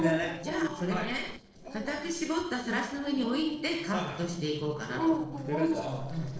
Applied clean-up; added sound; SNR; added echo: neural separator model SepFormer DNS4.